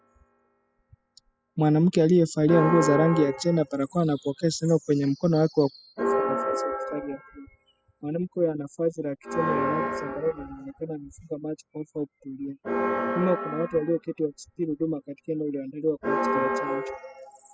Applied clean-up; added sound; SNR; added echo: classical method spectral subtraction.